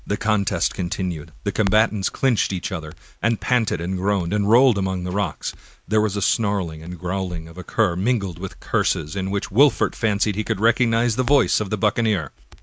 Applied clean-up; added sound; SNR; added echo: none; Crackle; 17 dB; none.